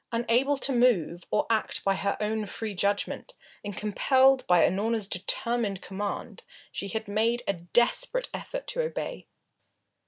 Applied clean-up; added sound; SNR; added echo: none; none; none; none.